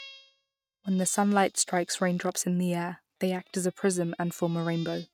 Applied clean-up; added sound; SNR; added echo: neural mask model RNNoise.